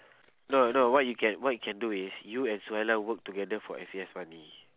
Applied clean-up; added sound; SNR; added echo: none; none; none; none.